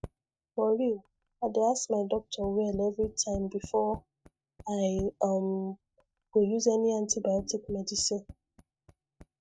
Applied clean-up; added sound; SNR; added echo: neural mask model RNNoise.